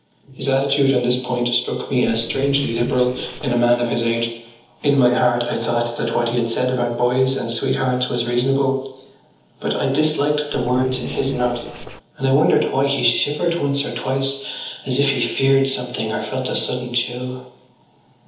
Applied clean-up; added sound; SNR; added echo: neural separator model SepFormer DNS4.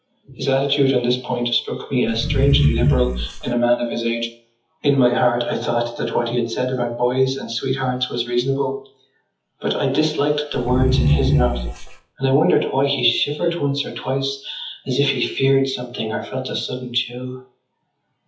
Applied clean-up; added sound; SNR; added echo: classical method WPE with log-MMSE.